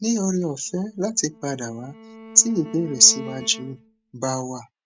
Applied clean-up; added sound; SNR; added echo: neural mask model RNNoise.